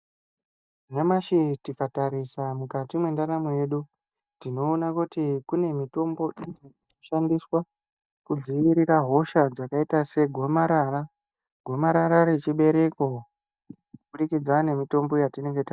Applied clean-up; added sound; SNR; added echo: neural mask model DeepFilterNet 3.